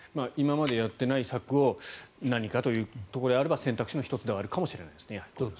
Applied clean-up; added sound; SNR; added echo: none; none; none; none.